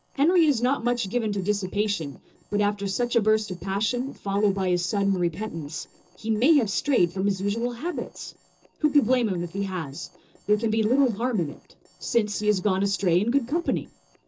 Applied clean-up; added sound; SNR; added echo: neural separator model SepFormer DNS4.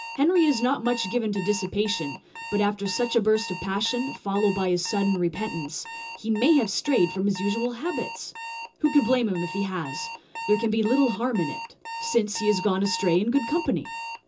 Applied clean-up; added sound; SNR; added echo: none; Alarm; 12 dB; reverberation time 0.2 s.